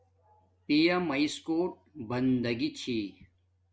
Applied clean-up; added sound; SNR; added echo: none; none; none; none.